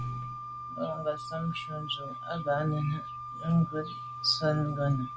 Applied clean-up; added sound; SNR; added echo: none; Wind instrument, woodwind instrument; 9 dB; none.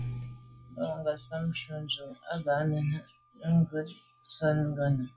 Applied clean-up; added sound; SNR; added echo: classical method log-MMSE.